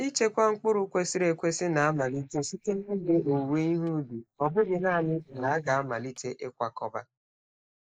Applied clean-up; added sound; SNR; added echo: neural mask model Resemble Enhance denoiser.